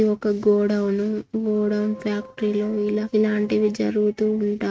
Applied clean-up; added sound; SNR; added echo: neural mask model RNNoise.